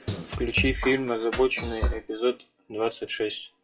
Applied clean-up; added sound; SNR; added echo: classical method WPE with log-MMSE.